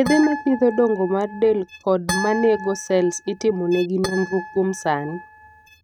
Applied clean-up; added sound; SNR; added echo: neural mask model RNNoise.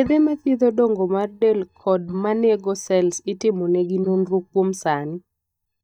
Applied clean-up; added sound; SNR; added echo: neural mask model DeepFilterNet 3.